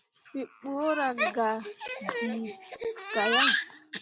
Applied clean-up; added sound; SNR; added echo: none; none; none; none.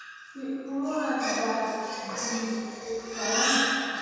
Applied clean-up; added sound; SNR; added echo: none; Gong; 19 dB; reverberation time 2.1 s.